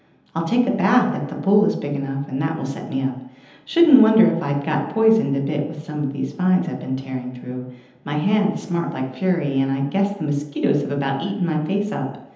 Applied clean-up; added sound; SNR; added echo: none; none; none; reverberation time 0.9 s.